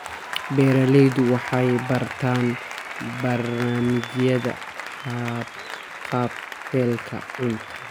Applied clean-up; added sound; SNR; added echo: none; Applause; 11 dB; none.